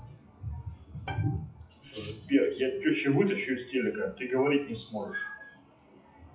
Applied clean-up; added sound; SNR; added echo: classical method WPE with log-MMSE.